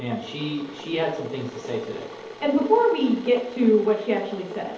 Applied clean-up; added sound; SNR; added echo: none; Boiling / Water; 15 dB; reverberation time 2.2 s.